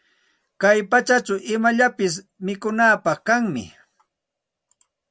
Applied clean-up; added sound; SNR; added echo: none; none; none; none.